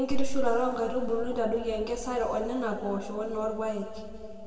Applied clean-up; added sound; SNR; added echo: none; none; none; reverberation time 2.3 s.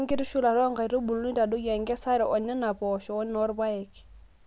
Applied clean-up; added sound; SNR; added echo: none; none; none; none.